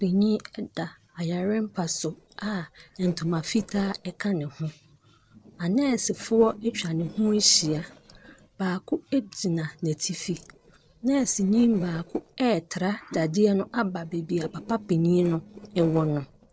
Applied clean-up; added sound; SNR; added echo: neural separator model SepFormer DNS4.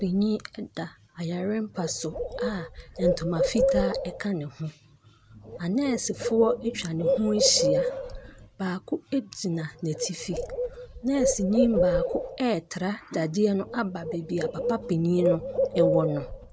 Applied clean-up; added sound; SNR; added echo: none; Bird; 2 dB; none.